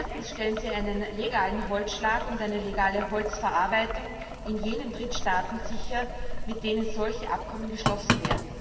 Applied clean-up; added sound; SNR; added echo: none; Boiling; 3 dB; reverberation time 2.2 s.